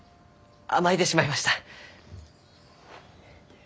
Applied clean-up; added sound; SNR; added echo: none; none; none; none.